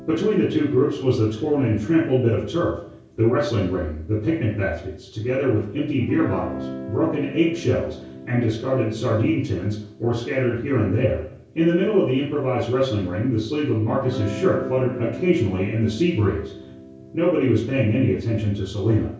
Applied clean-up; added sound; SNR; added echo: none; Guitar; 16 dB; reverberation time 0.6 s.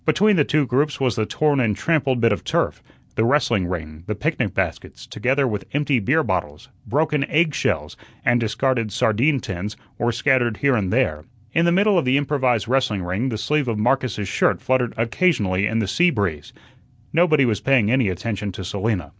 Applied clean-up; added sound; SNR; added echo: none; none; none; none.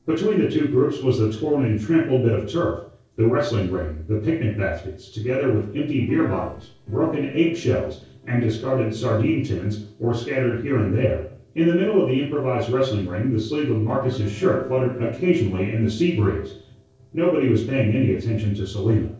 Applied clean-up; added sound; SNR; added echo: neural separator model SepFormer DNS4.